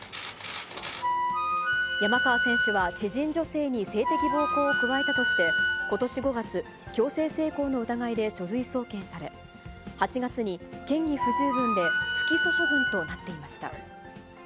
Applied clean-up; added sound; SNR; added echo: none; Wind instrument, woodwind instrument; -3 dB; none.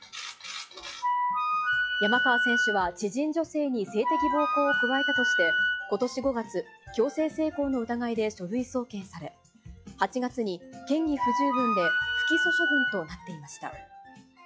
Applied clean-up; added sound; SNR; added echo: classical method log-MMSE.